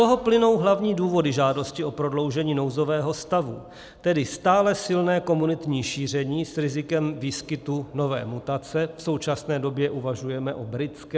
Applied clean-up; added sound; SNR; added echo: none; none; none; none.